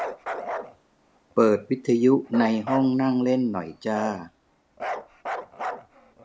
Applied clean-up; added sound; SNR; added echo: none; Bark; 10 dB; none.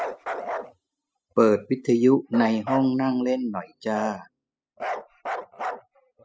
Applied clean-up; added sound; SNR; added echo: classical method spectral subtraction.